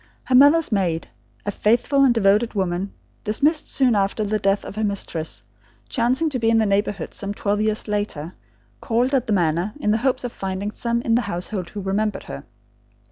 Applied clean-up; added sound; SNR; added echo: none; none; none; none.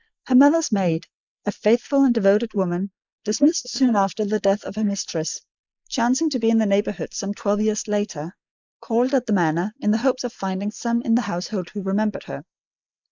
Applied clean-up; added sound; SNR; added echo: neural mask model Resemble Enhance denoiser.